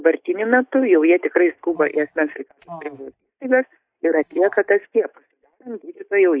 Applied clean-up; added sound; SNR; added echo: neural mask model DeepFilterNet 3.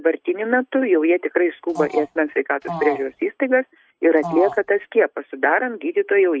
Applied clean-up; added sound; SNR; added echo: neural mask model RNNoise.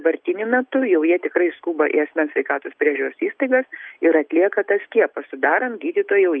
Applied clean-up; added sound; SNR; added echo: none; none; none; none.